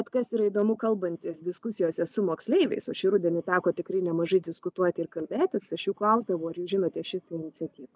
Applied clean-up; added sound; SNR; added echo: none; none; none; none.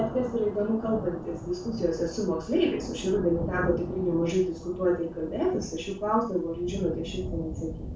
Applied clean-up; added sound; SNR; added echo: none; Thunder; 9 dB; reverberation time 0.3 s.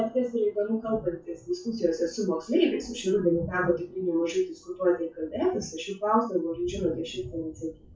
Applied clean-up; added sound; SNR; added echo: classical method WPE with log-MMSE.